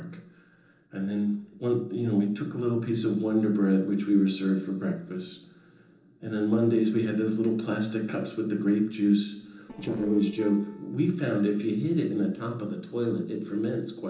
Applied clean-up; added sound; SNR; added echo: neural separator model SepFormer DNS4.